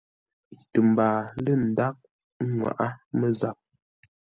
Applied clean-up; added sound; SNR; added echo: none; none; none; none.